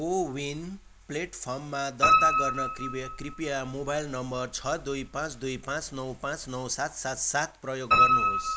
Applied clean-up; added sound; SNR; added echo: none; Piano; -3 dB; none.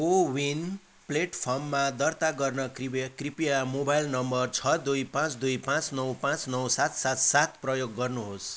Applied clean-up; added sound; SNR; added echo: none; none; none; none.